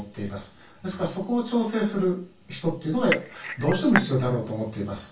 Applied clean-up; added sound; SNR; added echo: none; Cutlery, silverware / Dishes, pots, and pans / Chink, clink; 3 dB; reverberation time 0.3 s.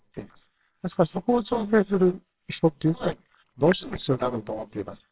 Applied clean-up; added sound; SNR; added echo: neural separator model SepFormer WHAMR!.